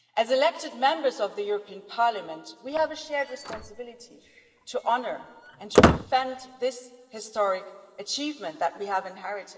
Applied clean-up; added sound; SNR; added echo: none; Squeak; -2 dB; reverberation time 2.6 s.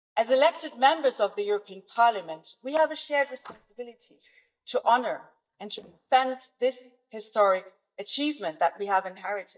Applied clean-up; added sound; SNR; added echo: neural mask model DeepFilterNet 3.